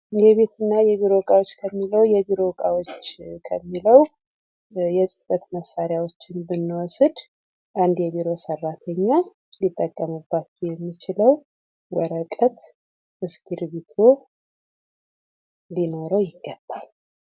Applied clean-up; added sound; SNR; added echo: none; none; none; none.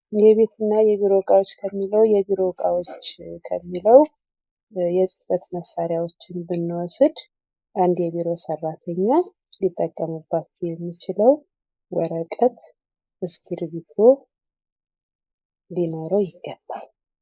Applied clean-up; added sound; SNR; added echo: neural mask model Resemble Enhance denoiser.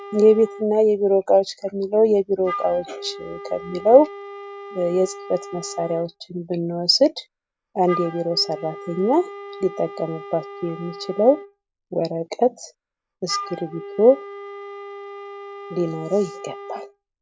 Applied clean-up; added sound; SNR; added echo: none; Wind instrument, woodwind instrument; 15 dB; none.